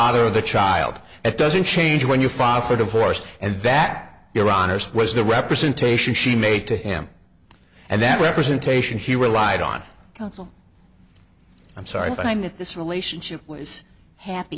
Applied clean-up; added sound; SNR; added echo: none; none; none; none.